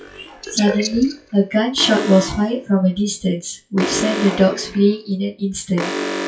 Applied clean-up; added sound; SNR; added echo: classical method WPE with log-MMSE.